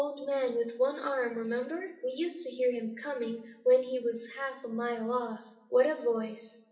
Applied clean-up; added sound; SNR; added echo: none; none; none; reverberation time 0.8 s.